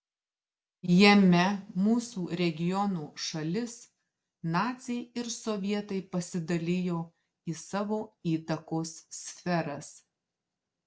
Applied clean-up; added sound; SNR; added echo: none; none; none; none.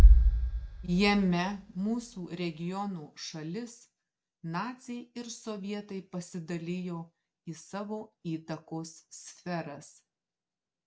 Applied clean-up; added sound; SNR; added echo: none; Bass drum; -5 dB; none.